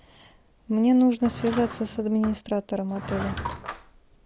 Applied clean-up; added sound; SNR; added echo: none; Drawer open or close / Wood; 12 dB; none.